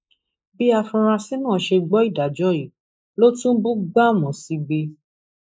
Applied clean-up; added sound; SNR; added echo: neural mask model Resemble Enhance denoiser.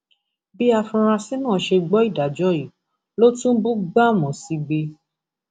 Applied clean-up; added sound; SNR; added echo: none; none; none; none.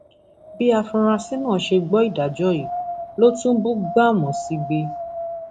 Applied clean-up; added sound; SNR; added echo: none; Wind; 12 dB; none.